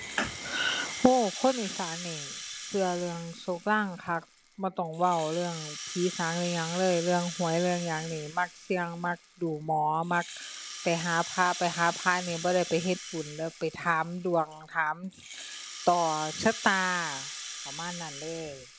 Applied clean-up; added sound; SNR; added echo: none; Rattle (instrument); 11 dB; none.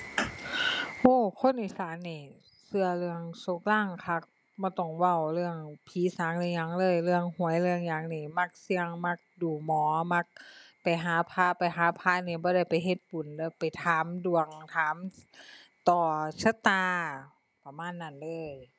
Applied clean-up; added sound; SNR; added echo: none; none; none; none.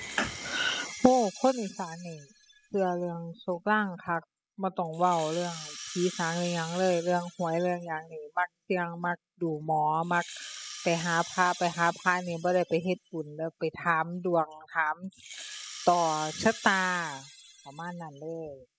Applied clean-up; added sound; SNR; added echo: classical method spectral subtraction.